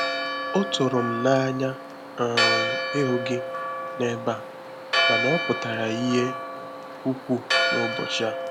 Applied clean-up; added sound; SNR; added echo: none; Church bell; 0 dB; none.